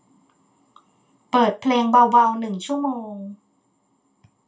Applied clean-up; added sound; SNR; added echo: none; none; none; reverberation time 0.2 s.